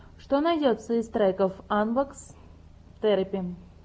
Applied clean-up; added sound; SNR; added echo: none; none; none; none.